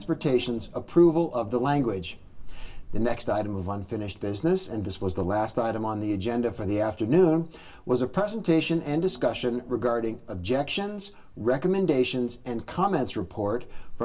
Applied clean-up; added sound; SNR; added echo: none; Wind; 13 dB; reverberation time 0.2 s.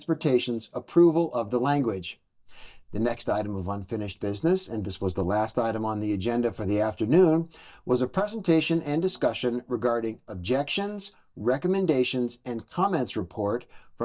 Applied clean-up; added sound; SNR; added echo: neural mask model DeepFilterNet 3.